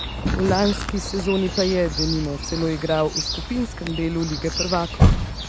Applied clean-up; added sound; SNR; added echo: none; Chirp, tweet; 1 dB; none.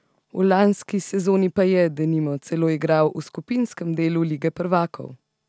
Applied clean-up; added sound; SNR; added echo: none; none; none; none.